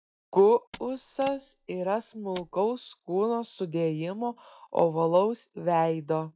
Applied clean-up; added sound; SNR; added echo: classical method log-MMSE.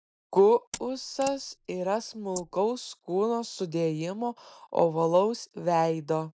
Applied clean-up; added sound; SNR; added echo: neural mask model Resemble Enhance denoiser.